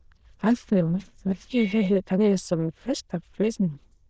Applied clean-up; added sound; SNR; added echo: neural diffusion model UNIVERSE++.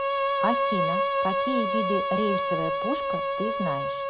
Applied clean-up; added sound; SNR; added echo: none; Bowed string instrument; -5 dB; none.